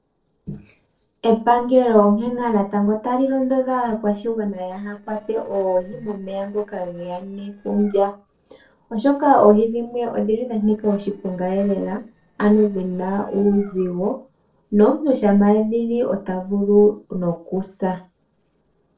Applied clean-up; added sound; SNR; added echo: neural separator model SepFormer DNS4.